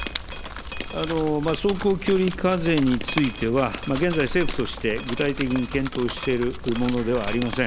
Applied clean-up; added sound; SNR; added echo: none; Drip; 6 dB; none.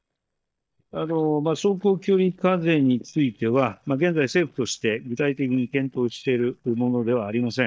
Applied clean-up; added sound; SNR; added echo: neural mask model DeepFilterNet 3.